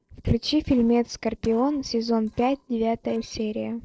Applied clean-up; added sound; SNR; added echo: neural separator model SepFormer DNS4.